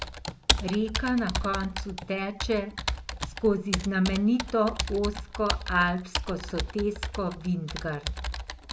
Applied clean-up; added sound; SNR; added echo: none; Computer keyboard; 4 dB; none.